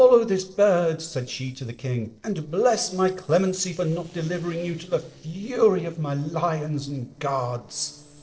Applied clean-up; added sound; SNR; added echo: neural separator model SepFormer DNS4.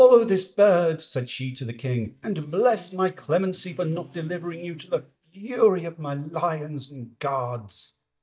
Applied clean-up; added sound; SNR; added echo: neural mask model DeepFilterNet 3.